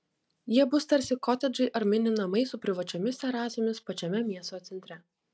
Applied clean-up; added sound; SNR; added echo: none; none; none; none.